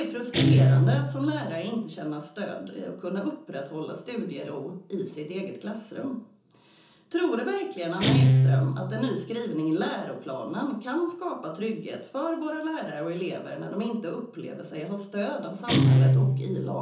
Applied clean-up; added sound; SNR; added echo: none; Guitar; -3 dB; reverberation time 0.6 s.